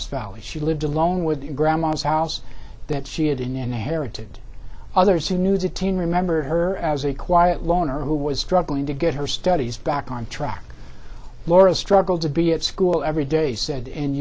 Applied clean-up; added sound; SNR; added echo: none; none; none; none.